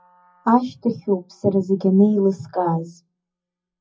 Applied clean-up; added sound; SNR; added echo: classical method WPE with log-MMSE.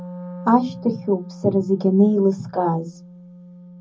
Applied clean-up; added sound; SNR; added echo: none; Wind instrument, woodwind instrument; 16 dB; reverberation time 0.4 s.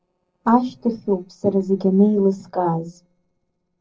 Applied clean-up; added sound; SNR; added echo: neural separator model SepFormer DNS4.